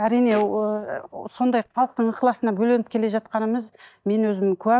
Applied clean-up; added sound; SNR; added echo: neural mask model DeepFilterNet 3.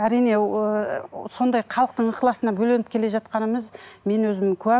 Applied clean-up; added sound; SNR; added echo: none; none; none; none.